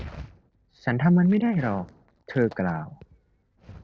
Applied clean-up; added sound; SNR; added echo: neural separator model SepFormer DNS4.